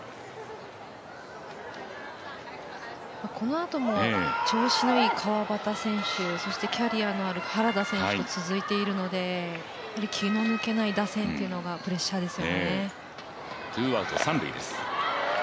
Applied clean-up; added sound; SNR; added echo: none; none; none; none.